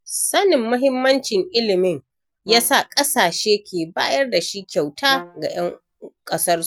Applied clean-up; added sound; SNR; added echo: none; Brass instrument; 17 dB; none.